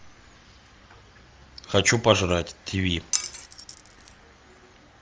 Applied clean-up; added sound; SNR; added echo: none; Glass; 6 dB; none.